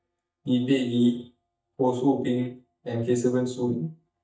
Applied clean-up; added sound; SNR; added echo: neural mask model DeepFilterNet 3.